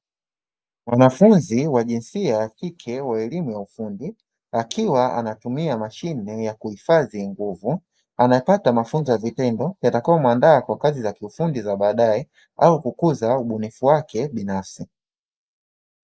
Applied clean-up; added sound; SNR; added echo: neural mask model Resemble Enhance denoiser.